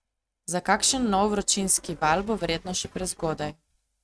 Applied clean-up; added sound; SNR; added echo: neural mask model RNNoise.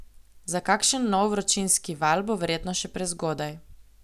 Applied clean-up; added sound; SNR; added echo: none; none; none; none.